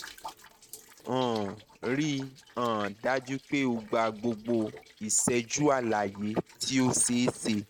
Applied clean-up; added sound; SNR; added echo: neural mask model RNNoise.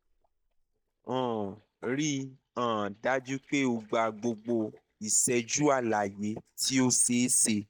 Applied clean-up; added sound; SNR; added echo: neural mask model DeepFilterNet 3.